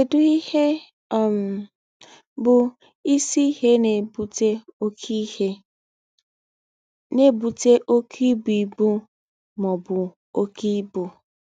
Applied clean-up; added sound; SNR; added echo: none; none; none; none.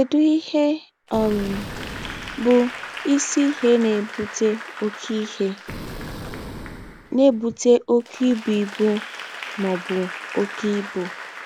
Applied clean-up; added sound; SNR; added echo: none; Boom + Applause / Crowd; 13 dB; none.